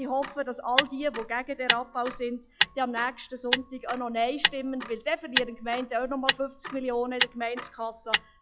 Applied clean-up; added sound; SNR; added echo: classical method log-MMSE.